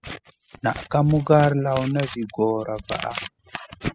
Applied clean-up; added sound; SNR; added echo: classical method spectral subtraction.